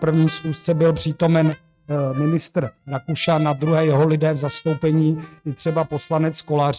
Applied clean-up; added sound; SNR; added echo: neural mask model RNNoise.